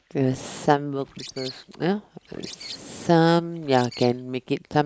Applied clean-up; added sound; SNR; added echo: neural mask model Resemble Enhance denoiser.